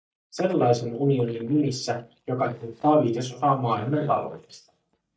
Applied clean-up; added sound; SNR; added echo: neural mask model DeepFilterNet 3.